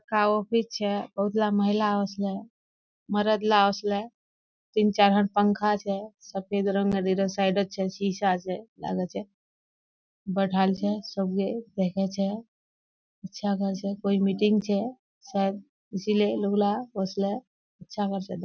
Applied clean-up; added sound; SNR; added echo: none; none; none; none.